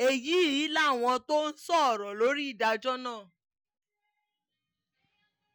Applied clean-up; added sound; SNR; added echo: none; none; none; none.